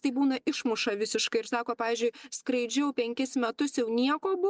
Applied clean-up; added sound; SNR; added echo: none; none; none; none.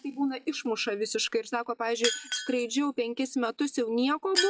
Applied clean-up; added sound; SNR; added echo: classical method log-MMSE.